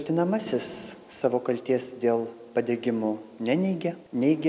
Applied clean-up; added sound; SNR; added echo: none; none; none; none.